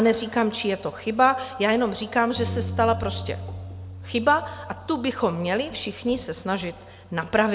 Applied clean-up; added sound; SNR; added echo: none; Bass guitar; 13 dB; none.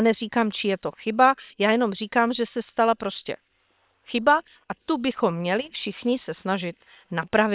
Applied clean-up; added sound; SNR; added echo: neural separator model SepFormer WHAM!.